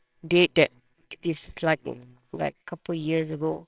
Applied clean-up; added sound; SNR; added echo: neural separator model SepFormer WHAMR!.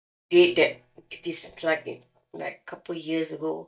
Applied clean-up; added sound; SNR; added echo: neural mask model DeepFilterNet 3.